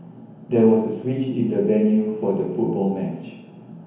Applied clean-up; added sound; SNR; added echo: none; none; none; reverberation time 1.0 s.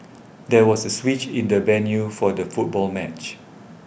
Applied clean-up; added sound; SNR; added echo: none; none; none; none.